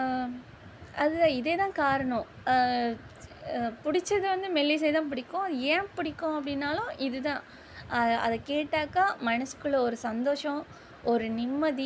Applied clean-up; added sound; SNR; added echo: none; none; none; none.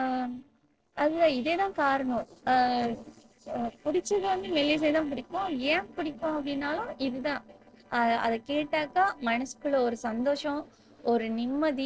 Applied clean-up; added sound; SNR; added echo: neural separator model SepFormer DNS4.